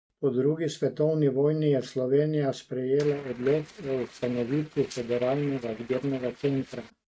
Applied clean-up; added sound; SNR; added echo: neural mask model RNNoise.